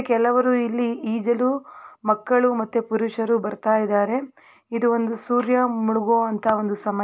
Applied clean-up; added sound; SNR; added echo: none; none; none; none.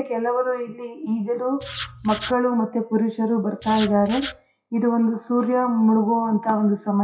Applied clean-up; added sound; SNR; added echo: classical method WPE with log-MMSE.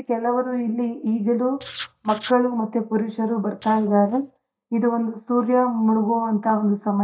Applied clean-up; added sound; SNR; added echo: neural mask model DeepFilterNet 3.